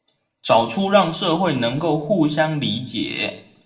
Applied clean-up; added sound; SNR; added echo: none; none; none; reverberation time 0.5 s.